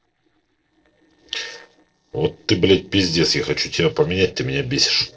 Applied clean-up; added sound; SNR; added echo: neural separator model SepFormer DNS4.